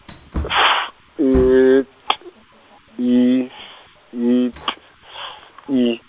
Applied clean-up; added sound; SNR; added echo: none; Wood; 15 dB; none.